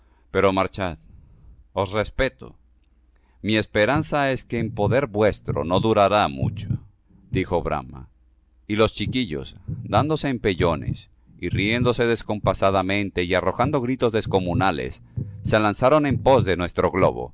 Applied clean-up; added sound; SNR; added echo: none; Bass guitar; 8 dB; none.